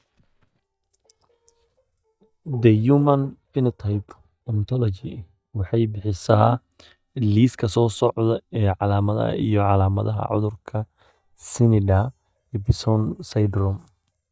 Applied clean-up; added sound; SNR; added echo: neural mask model DeepFilterNet 3.